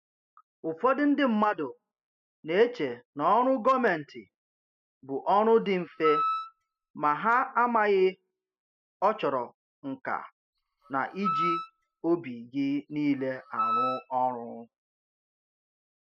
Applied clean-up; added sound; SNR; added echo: classical method spectral subtraction.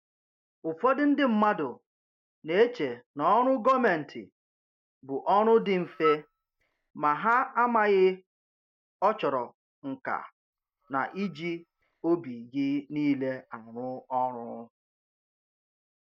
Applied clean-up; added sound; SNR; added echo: neural mask model DeepFilterNet 3.